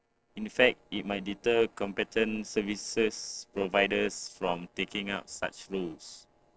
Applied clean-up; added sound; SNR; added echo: neural separator model SepFormer DNS4.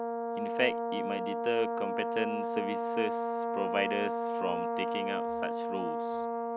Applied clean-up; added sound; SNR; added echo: none; Brass instrument; -3 dB; none.